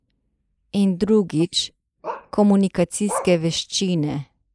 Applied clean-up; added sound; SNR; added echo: neural mask model Resemble Enhance denoiser.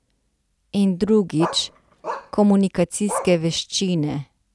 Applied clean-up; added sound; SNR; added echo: none; Bark; 11 dB; none.